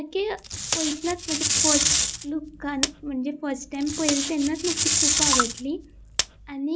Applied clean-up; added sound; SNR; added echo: none; Packing tape, duct tape; -3 dB; none.